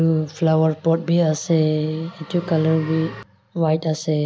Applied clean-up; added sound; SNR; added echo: none; none; none; none.